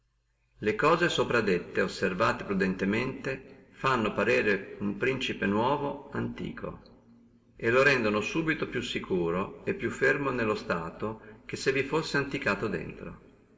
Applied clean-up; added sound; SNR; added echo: none; none; none; reverberation time 2.4 s.